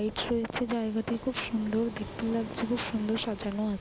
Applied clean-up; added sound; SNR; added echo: none; Waves, surf; 13 dB; none.